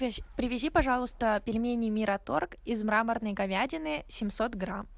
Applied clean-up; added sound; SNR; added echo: none; none; none; none.